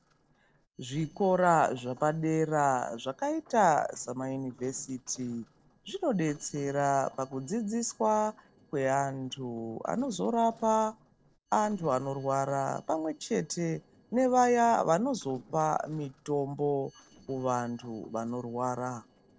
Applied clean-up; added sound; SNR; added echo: neural separator model SepFormer DNS4.